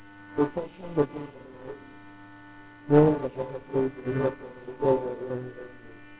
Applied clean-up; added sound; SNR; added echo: neural separator model SepFormer WHAMR!.